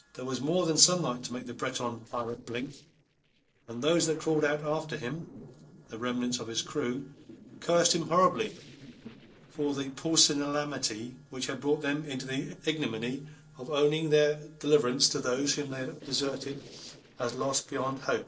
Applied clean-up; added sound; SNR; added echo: neural separator model SepFormer DNS4.